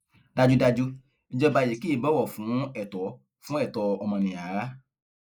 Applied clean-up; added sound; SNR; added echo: neural mask model Resemble Enhance denoiser.